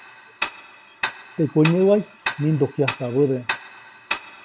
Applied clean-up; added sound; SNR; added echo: none; Tick-tock; 7 dB; none.